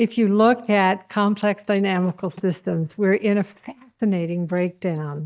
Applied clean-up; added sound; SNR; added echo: neural mask model DeepFilterNet 3.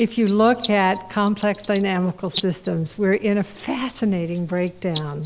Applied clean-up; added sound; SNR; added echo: none; Bird; 17 dB; none.